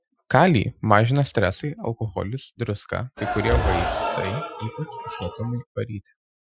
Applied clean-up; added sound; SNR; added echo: classical method Wiener filter.